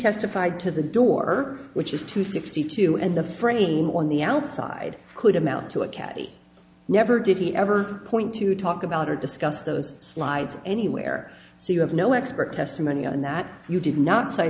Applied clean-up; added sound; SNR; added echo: none; none; none; none.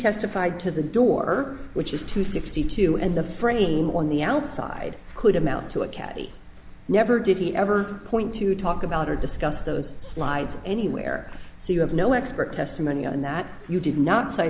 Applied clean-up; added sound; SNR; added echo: none; Wind; 9 dB; none.